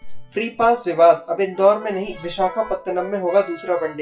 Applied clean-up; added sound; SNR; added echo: classical method WPE with log-MMSE.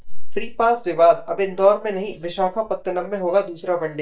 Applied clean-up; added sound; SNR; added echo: neural mask model DeepFilterNet 3.